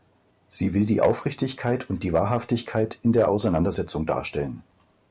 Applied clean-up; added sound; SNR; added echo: none; none; none; none.